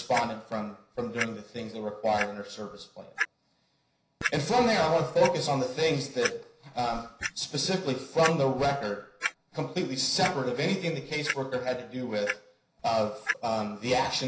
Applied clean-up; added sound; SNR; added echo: none; Clock; 10 dB; reverberation time 0.5 s.